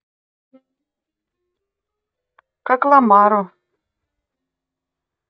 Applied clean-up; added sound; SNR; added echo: neural mask model DeepFilterNet 3.